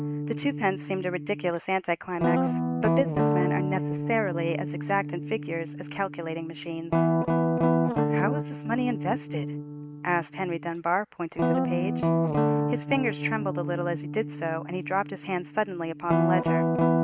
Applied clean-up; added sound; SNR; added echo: neural mask model RNNoise.